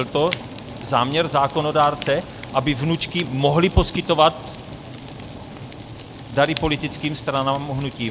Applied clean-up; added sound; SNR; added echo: none; Fire; 13 dB; none.